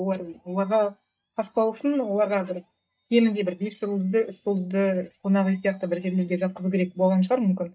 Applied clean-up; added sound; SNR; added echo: neural mask model DeepFilterNet 3.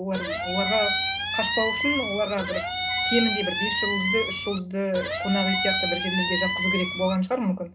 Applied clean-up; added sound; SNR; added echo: none; Squeak; -1 dB; reverberation time 0.2 s.